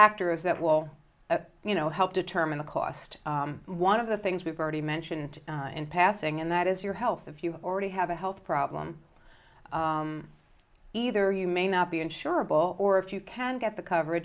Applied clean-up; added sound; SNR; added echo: none; none; none; none.